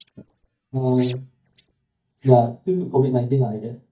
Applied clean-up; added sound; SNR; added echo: neural mask model DeepFilterNet 3.